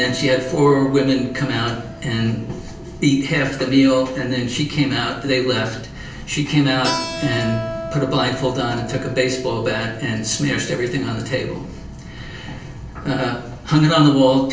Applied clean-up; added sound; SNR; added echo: none; Keyboard (musical); 15 dB; reverberation time 0.8 s.